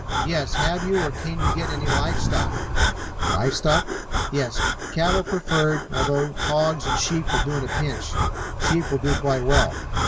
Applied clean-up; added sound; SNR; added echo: none; Animal + Breathing; -1 dB; none.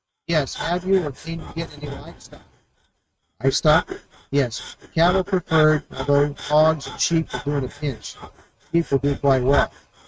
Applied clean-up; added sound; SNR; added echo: neural mask model RNNoise.